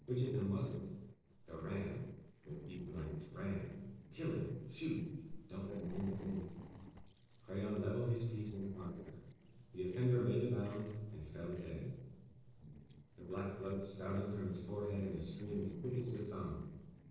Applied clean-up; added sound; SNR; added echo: neural separator model SepFormer DNS4.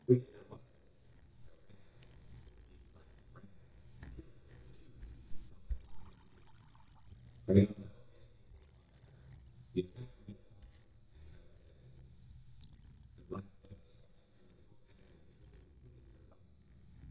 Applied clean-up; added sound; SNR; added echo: neural mask model DeepFilterNet 3.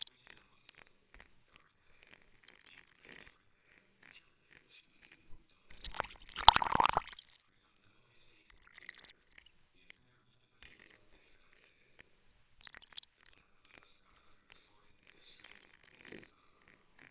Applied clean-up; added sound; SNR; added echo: neural separator model SepFormer WHAMR!.